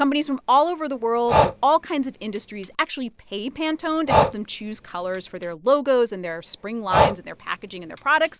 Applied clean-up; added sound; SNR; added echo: none; Breathing; 3 dB; none.